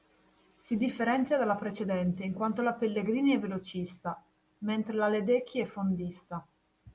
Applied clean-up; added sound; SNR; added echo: none; none; none; none.